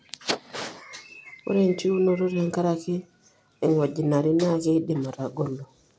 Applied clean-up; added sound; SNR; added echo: none; none; none; none.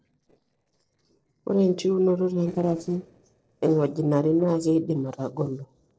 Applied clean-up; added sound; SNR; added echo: neural separator model SepFormer DNS4.